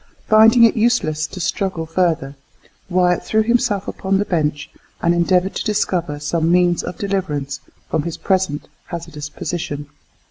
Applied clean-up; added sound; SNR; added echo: none; none; none; none.